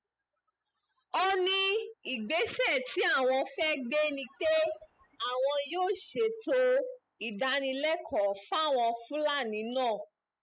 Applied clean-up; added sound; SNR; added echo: classical method spectral subtraction.